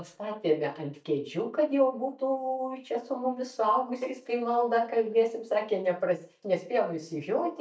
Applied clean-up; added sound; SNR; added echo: neural mask model DeepFilterNet 3.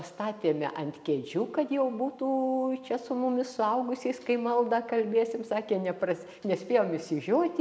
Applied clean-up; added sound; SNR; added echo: none; none; none; none.